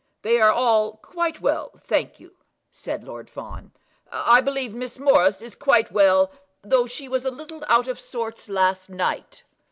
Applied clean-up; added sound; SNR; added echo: none; none; none; none.